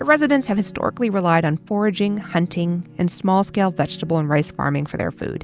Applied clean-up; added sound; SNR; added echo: none; none; none; none.